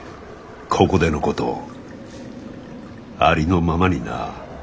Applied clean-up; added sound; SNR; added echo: none; none; none; none.